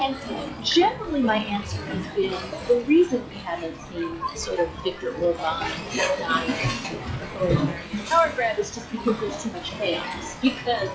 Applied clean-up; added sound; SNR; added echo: classical method log-MMSE.